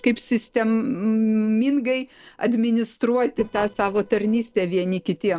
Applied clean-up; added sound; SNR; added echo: neural separator model SepFormer DNS4.